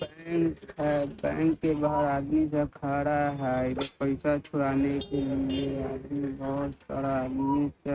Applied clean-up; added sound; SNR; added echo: neural mask model RNNoise.